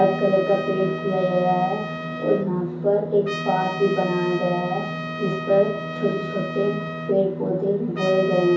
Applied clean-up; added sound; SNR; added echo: none; Trumpet; 11 dB; reverberation time 0.6 s.